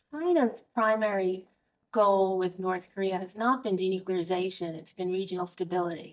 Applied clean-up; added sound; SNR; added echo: neural mask model DeepFilterNet 3.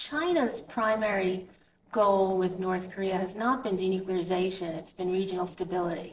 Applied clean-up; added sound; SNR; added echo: neural separator model SepFormer DNS4.